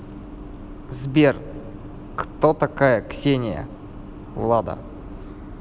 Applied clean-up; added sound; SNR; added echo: none; none; none; none.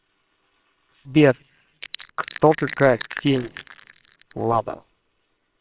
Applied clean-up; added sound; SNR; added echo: neural separator model SepFormer WHAMR!.